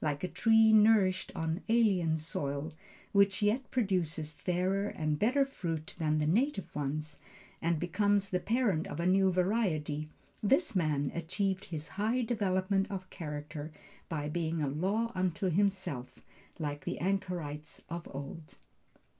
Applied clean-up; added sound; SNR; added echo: none; none; none; none.